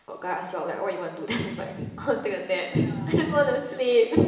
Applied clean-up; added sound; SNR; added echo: none; none; none; reverberation time 1.1 s.